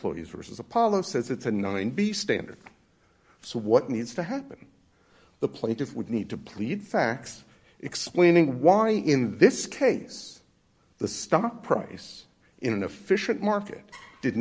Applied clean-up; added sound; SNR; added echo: none; none; none; none.